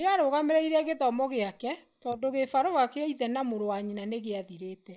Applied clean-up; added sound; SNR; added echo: neural mask model DeepFilterNet 3.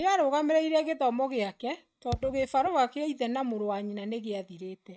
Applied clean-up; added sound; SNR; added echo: neural mask model RNNoise.